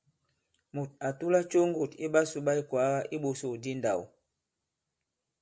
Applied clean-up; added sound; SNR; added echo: none; none; none; none.